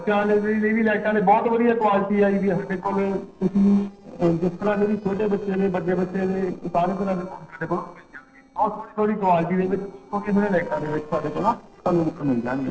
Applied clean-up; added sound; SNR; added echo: neural separator model SepFormer DNS4.